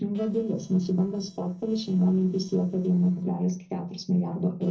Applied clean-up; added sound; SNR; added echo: neural separator model SepFormer DNS4.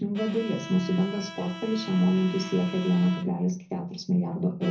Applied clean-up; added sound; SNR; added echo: none; Bowed string instrument; 15 dB; reverberation time 0.4 s.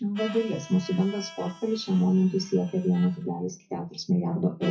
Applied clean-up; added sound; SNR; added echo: classical method WPE with log-MMSE.